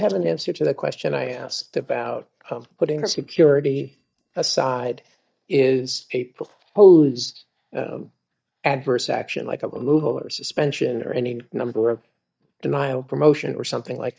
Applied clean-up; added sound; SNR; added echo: neural mask model DeepFilterNet 3.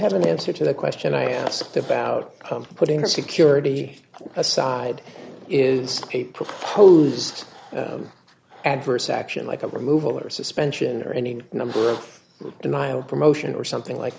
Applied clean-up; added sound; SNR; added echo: none; none; none; none.